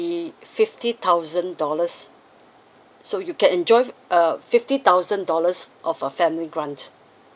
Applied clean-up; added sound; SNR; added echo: none; none; none; none.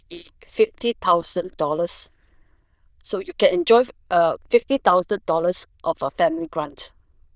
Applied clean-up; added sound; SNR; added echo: neural diffusion model UNIVERSE++.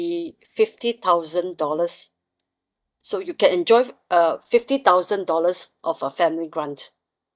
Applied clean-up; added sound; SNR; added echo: neural mask model DeepFilterNet 3.